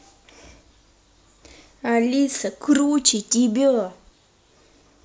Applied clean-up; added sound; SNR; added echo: none; none; none; none.